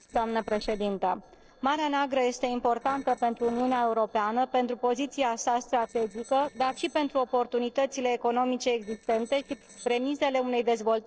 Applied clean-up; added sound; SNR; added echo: neural separator model SepFormer DNS4.